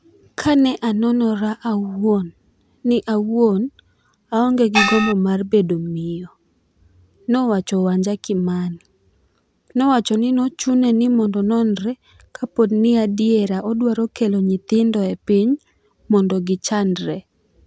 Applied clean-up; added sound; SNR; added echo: none; Gong; -1 dB; none.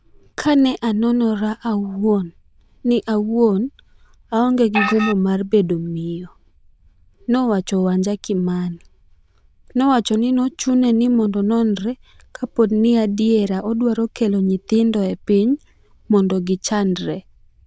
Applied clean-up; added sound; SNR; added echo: neural diffusion model UNIVERSE++.